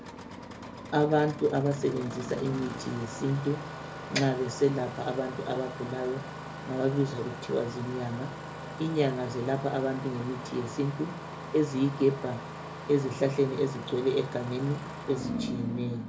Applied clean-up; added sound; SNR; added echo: none; Engine starting; 9 dB; reverberation time 0.3 s.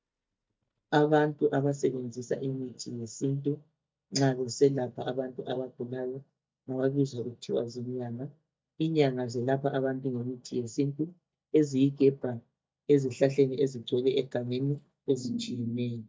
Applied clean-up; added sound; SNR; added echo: neural mask model DeepFilterNet 3.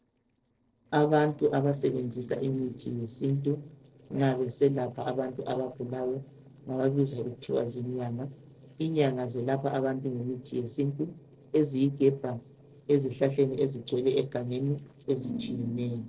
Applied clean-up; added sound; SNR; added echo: neural separator model SepFormer DNS4.